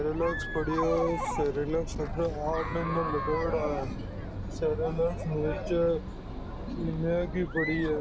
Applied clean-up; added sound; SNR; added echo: none; Chatter; 4 dB; none.